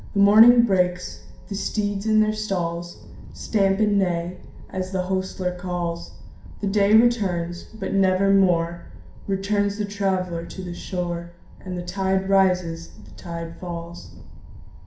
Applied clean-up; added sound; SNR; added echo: none; Wind; 15 dB; reverberation time 0.5 s.